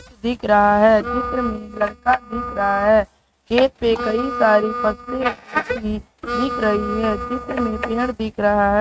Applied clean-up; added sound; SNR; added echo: neural mask model RNNoise.